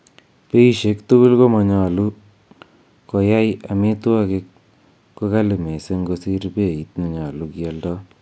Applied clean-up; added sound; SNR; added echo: none; none; none; none.